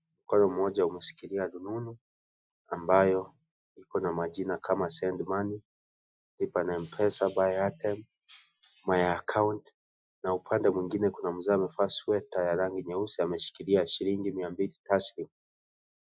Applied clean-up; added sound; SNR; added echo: classical method Wiener filter.